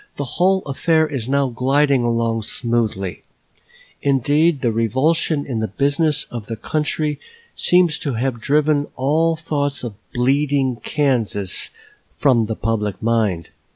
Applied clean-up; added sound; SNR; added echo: none; none; none; none.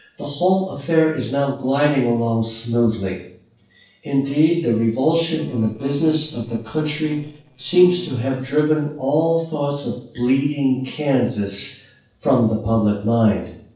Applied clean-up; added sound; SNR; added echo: neural separator model SepFormer DNS4.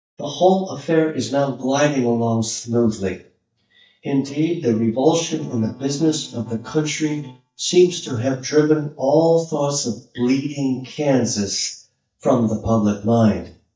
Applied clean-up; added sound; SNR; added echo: neural mask model DeepFilterNet 3.